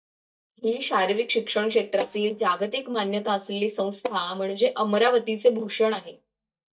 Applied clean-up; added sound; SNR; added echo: neural mask model DeepFilterNet 3.